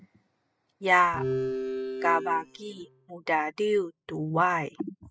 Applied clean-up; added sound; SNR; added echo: classical method spectral subtraction.